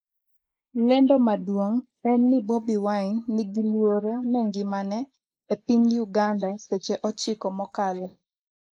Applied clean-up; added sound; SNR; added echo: neural mask model Resemble Enhance denoiser.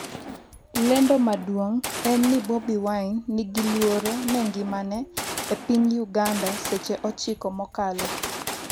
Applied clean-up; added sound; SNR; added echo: none; Gunshot, gunfire; 9 dB; none.